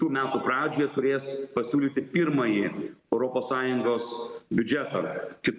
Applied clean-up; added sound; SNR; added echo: none; none; none; none.